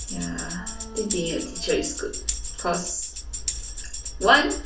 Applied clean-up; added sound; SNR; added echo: none; Tambourine; 7 dB; reverberation time 0.4 s.